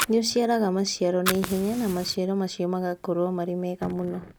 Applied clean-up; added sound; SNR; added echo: none; Fire; 11 dB; none.